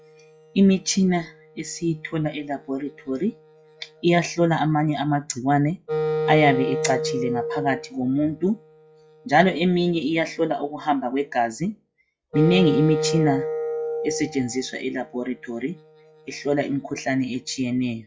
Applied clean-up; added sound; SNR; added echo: classical method log-MMSE.